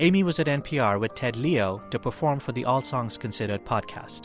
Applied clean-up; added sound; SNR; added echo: none; none; none; none.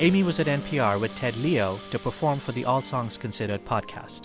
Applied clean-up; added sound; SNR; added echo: none; Rattle (instrument) + Keyboard (musical); 15 dB; none.